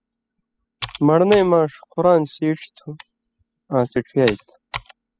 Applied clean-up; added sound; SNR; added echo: classical method spectral subtraction.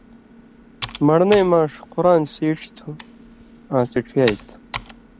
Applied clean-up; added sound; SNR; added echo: none; Computer keyboard; 16 dB; none.